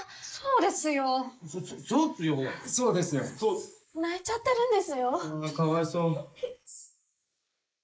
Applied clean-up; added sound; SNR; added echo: neural mask model Resemble Enhance denoiser.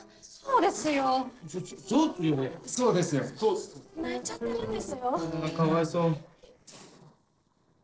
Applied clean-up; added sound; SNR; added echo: neural separator model SepFormer DNS4.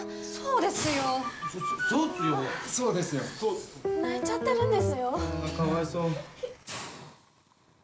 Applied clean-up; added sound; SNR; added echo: none; Hiss; 15 dB; none.